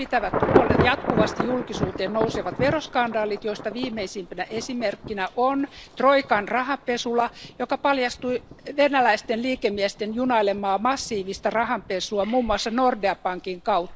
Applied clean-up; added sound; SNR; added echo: none; Thunder / Traffic noise, roadway noise / Rain / Insect; 6 dB; none.